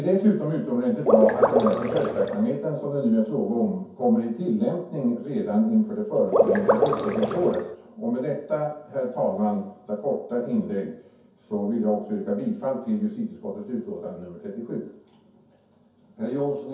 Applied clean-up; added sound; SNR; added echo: none; Water / Liquid; -3 dB; reverberation time 0.6 s.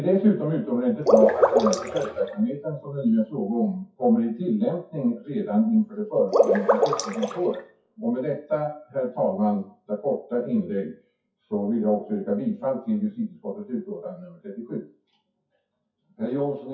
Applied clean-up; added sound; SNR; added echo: classical method WPE with log-MMSE.